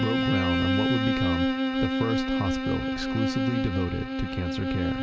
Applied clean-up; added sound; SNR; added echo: none; Bowed string instrument; -3 dB; none.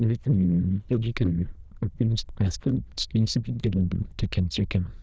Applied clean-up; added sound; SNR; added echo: neural diffusion model UNIVERSE++.